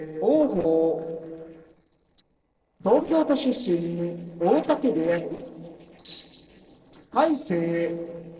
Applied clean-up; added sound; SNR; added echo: neural separator model SepFormer DNS4.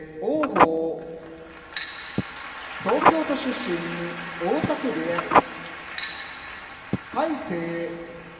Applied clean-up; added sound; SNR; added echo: none; Telephone; -1 dB; reverberation time 2.5 s.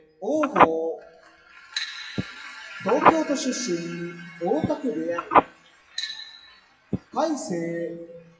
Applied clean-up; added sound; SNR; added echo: classical method WPE with log-MMSE.